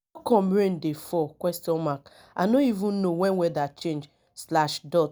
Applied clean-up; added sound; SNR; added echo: none; none; none; none.